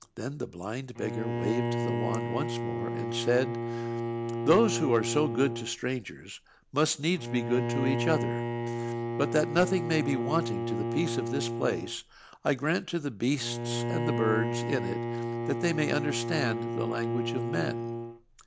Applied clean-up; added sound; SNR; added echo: none; Bowed string instrument; 2 dB; none.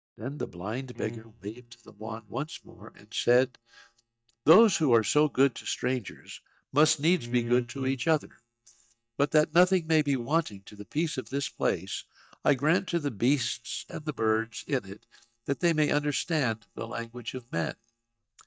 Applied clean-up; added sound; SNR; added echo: neural mask model DeepFilterNet 3.